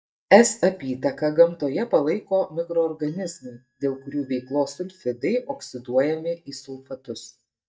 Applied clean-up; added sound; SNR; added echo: neural mask model DeepFilterNet 3.